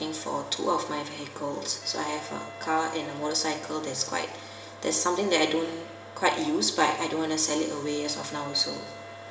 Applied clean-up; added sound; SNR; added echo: none; Wind instrument, woodwind instrument; 18 dB; reverberation time 1.7 s.